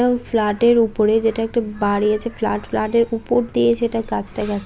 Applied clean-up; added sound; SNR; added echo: none; none; none; none.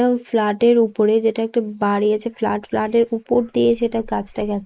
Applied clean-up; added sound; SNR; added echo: neural mask model Resemble Enhance denoiser.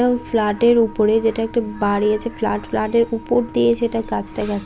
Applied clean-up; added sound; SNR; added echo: none; Wind instrument, woodwind instrument; 20 dB; none.